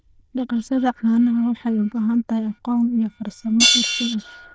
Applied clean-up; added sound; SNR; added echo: neural diffusion model UNIVERSE++.